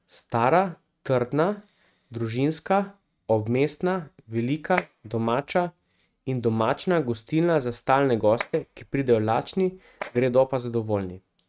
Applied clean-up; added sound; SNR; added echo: neural mask model RNNoise.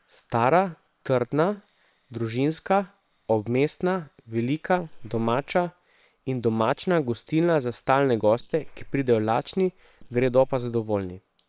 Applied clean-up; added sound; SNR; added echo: neural separator model SepFormer WHAM!.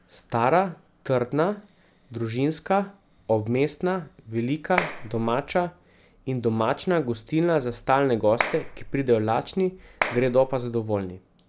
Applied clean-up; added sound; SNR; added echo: none; Clapping; 7 dB; none.